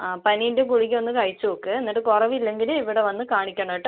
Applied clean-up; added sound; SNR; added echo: none; none; none; none.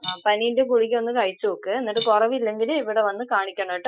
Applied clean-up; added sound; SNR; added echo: classical method Wiener filter.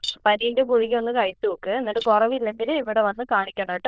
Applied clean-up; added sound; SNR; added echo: neural diffusion model UNIVERSE++.